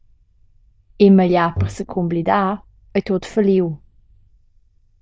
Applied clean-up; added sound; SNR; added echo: neural diffusion model UNIVERSE++.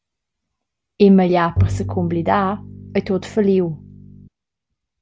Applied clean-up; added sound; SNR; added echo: none; Bowed string instrument; 6 dB; none.